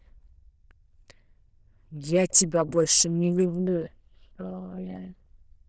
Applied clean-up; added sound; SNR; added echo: neural diffusion model UNIVERSE++.